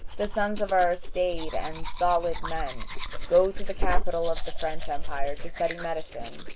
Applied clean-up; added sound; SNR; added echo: none; Domestic sounds, home sounds; -3 dB; none.